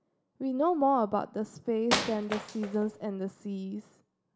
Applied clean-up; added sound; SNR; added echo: none; Wood; 4 dB; none.